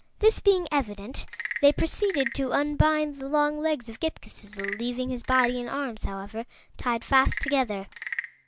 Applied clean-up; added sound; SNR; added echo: none; Wood / Percussion / Frog; 13 dB; none.